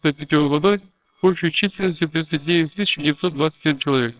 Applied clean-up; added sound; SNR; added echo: neural separator model SepFormer WHAMR!.